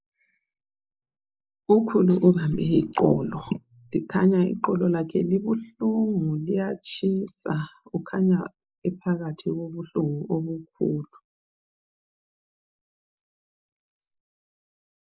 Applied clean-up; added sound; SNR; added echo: neural mask model Resemble Enhance denoiser.